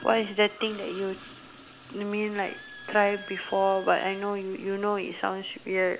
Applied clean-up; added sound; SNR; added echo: none; Squeak + Toilet flush / Gurgling; 18 dB; none.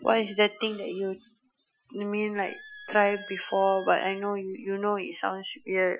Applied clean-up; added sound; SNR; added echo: classical method Wiener filter.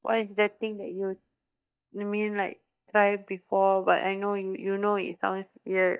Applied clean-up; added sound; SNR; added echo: neural mask model DeepFilterNet 3.